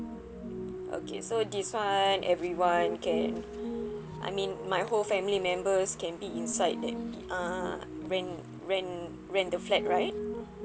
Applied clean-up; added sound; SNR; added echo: none; Piano; 7 dB; none.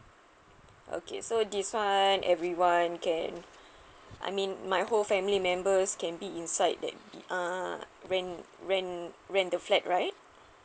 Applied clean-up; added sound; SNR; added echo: none; none; none; none.